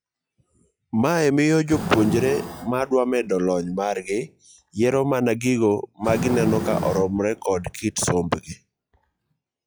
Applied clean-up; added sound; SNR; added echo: classical method log-MMSE.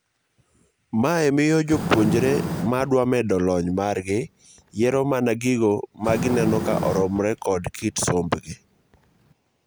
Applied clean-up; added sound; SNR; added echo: none; Fire; 8 dB; none.